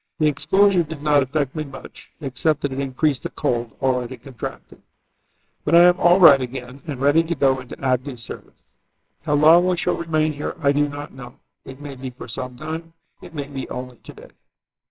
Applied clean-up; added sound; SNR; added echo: neural separator model SepFormer WHAMR!.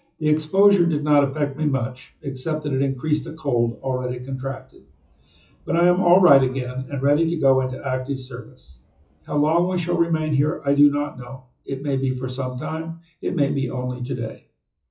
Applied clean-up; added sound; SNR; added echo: classical method WPE with log-MMSE.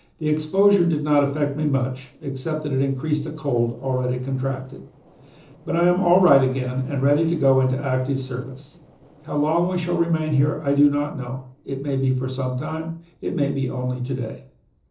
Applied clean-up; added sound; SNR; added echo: neural separator model SepFormer DNS4.